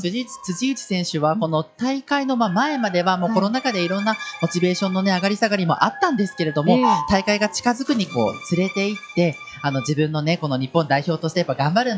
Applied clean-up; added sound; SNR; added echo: classical method log-MMSE.